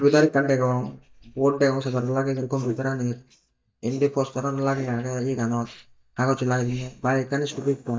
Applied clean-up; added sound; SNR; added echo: neural mask model DeepFilterNet 3.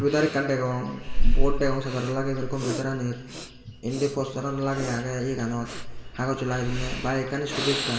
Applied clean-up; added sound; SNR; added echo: none; Breathing; -1 dB; reverberation time 2.3 s.